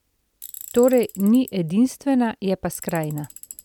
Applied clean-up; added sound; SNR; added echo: none; Tools; 20 dB; none.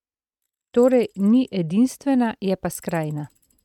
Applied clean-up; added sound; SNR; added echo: neural mask model RNNoise.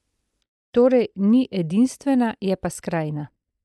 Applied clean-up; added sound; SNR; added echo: neural mask model DeepFilterNet 3.